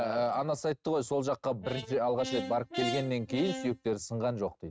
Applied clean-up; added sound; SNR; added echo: neural mask model RNNoise.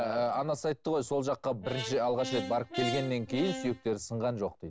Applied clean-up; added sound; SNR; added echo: none; Brass instrument; 8 dB; none.